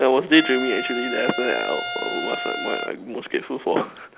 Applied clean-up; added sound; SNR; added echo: none; Trumpet; 6 dB; none.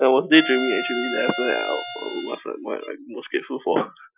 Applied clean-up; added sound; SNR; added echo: classical method Wiener filter.